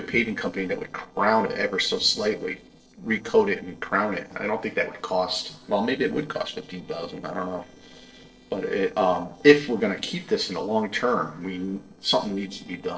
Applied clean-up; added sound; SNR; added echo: neural separator model SepFormer DNS4.